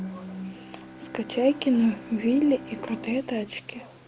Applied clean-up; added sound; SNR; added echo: none; Bowed string instrument; 14 dB; none.